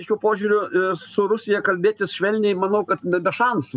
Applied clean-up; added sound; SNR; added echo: none; none; none; none.